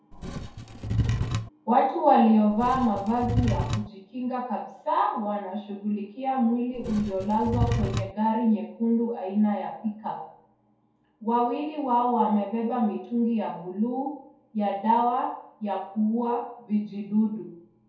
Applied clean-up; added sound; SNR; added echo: none; Wood / Tools; 2 dB; reverberation time 2.3 s.